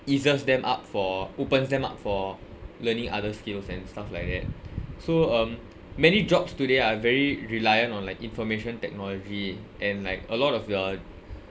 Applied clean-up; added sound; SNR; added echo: none; none; none; none.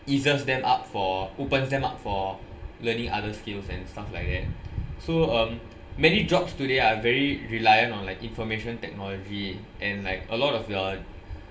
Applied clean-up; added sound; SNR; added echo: none; none; none; reverberation time 0.9 s.